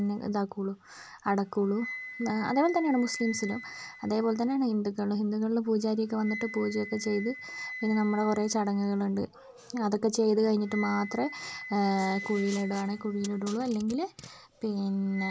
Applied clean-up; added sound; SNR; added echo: none; Wind instrument, woodwind instrument; 15 dB; none.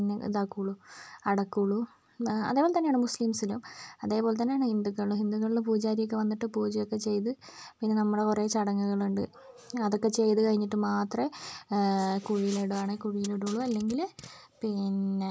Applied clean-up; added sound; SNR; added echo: none; none; none; none.